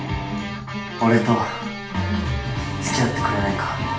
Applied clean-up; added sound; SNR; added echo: none; Guitar; 9 dB; reverberation time 0.3 s.